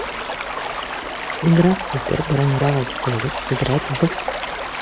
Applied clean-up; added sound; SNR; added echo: none; Stream / Liquid; 5 dB; none.